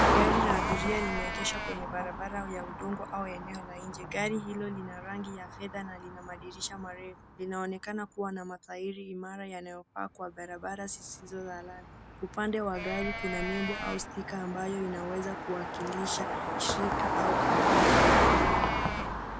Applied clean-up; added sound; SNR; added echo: none; Livestock, farm animals, working animals + Car passing by; -5 dB; none.